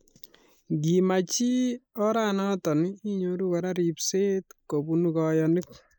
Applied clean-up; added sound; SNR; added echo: neural mask model Resemble Enhance denoiser.